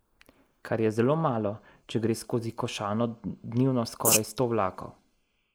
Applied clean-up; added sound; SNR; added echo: neural mask model Resemble Enhance denoiser.